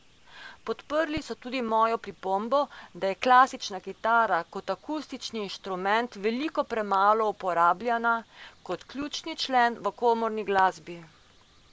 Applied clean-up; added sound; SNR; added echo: none; none; none; none.